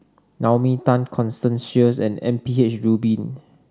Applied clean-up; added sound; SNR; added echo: none; none; none; none.